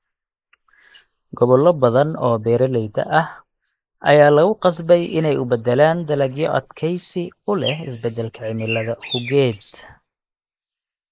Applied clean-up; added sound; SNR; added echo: neural mask model Resemble Enhance denoiser.